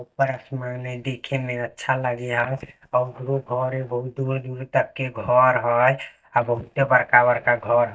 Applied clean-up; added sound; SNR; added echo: neural mask model DeepFilterNet 3.